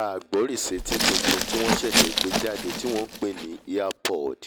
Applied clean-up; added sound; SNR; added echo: none; Glass; -2 dB; none.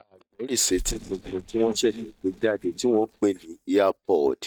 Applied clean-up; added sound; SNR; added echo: neural mask model DeepFilterNet 3.